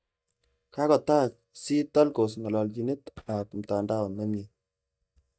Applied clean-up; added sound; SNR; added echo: neural mask model DeepFilterNet 3.